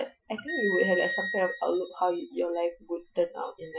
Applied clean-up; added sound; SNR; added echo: classical method Wiener filter.